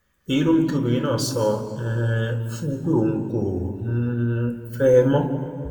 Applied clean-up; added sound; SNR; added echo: none; none; none; reverberation time 2.0 s.